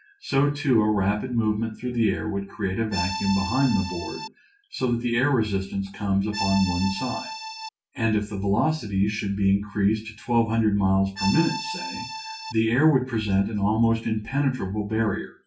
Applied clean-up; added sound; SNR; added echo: none; Accordion; 7 dB; reverberation time 0.3 s.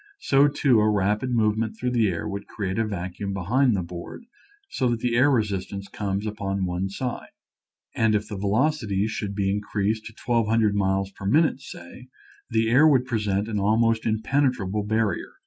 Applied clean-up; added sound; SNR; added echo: none; none; none; none.